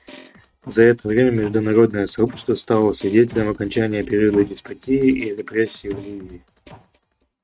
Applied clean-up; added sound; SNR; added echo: neural mask model RNNoise.